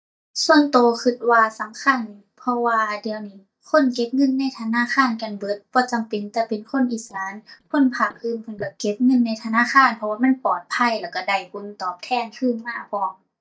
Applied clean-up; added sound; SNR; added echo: neural mask model DeepFilterNet 3.